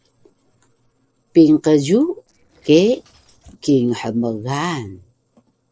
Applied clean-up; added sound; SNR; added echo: neural separator model SepFormer DNS4.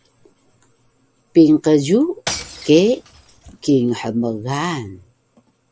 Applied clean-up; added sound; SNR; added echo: none; Shatter / Crushing; 15 dB; none.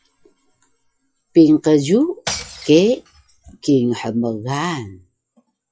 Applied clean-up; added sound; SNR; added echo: classical method log-MMSE.